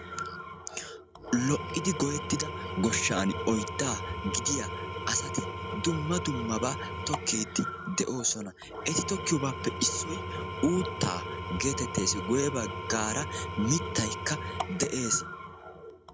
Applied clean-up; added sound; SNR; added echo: none; Engine / Tools; 5 dB; none.